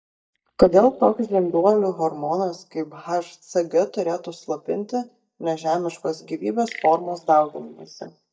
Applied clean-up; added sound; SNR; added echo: neural mask model DeepFilterNet 3.